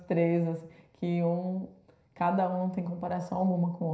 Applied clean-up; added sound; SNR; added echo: none; none; none; reverberation time 0.5 s.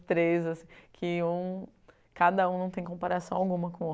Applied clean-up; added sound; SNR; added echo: none; none; none; none.